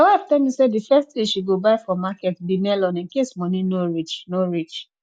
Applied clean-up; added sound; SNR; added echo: none; none; none; none.